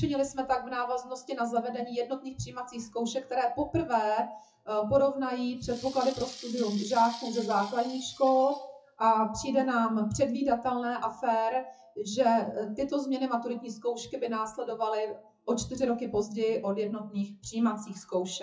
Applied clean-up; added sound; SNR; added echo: classical method WPE with log-MMSE.